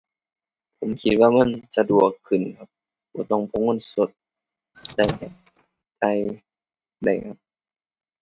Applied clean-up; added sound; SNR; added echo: neural mask model RNNoise.